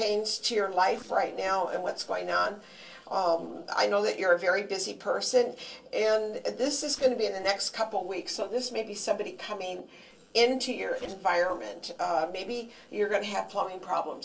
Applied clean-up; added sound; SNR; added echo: neural separator model SepFormer DNS4.